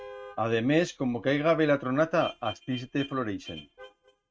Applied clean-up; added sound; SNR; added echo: neural mask model RNNoise.